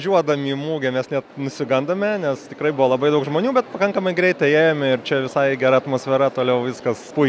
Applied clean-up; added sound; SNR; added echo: none; none; none; none.